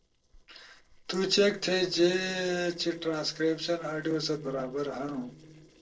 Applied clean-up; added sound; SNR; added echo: neural separator model SepFormer DNS4.